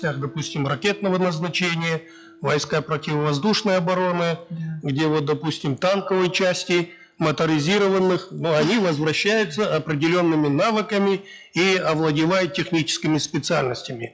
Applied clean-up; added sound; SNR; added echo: classical method log-MMSE.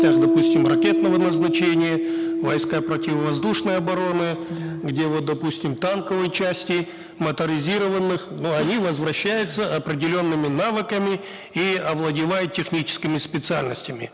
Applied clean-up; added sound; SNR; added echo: none; Piano; 3 dB; none.